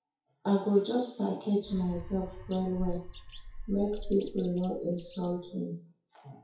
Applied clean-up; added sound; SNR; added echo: classical method WPE with log-MMSE.